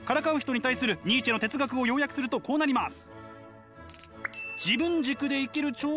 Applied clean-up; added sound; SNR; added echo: none; none; none; none.